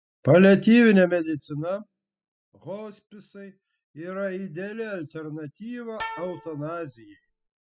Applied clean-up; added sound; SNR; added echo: classical method spectral subtraction.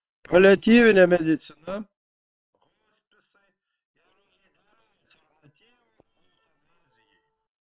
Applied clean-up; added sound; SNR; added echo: neural separator model SepFormer WHAM!.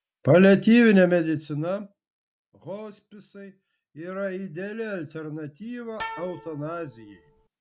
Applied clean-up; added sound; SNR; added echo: none; Bowed string instrument; 16 dB; none.